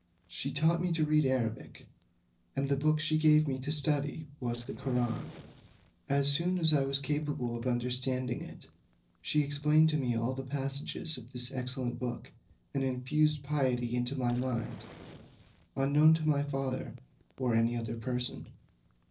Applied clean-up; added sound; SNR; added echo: neural separator model SepFormer DNS4.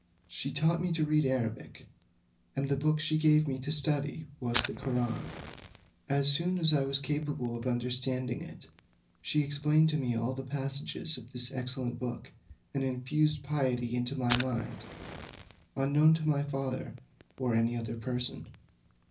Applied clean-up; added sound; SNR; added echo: none; Fire; 15 dB; reverberation time 0.4 s.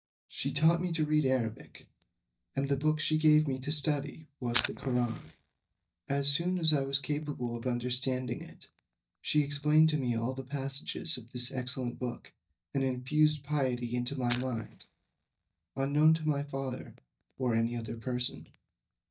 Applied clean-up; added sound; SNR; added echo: neural mask model DeepFilterNet 3.